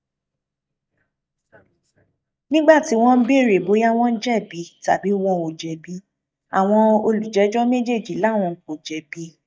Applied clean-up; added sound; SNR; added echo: neural mask model DeepFilterNet 3.